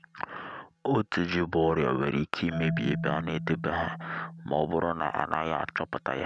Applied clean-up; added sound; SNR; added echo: none; Marimba, xylophone; 9 dB; none.